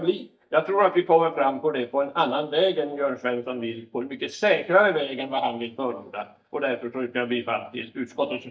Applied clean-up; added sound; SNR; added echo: neural mask model DeepFilterNet 3.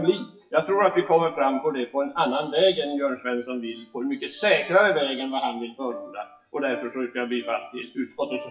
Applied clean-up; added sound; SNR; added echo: classical method WPE with log-MMSE.